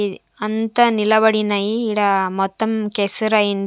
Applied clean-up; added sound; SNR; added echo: none; none; none; none.